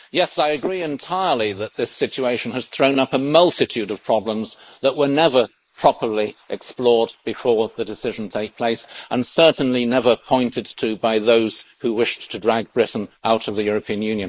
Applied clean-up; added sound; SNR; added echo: neural mask model Resemble Enhance denoiser.